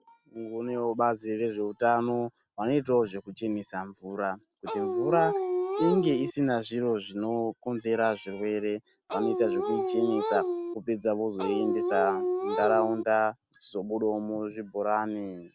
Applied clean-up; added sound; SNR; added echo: none; Dog; 0 dB; none.